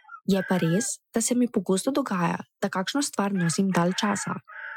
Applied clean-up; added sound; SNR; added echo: classical method Wiener filter.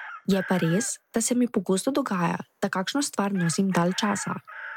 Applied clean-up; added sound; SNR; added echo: none; Chicken, rooster; 15 dB; none.